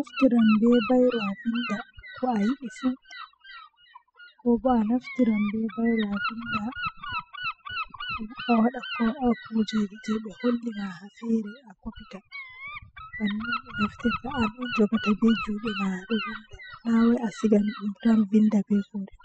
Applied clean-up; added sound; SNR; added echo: classical method spectral subtraction.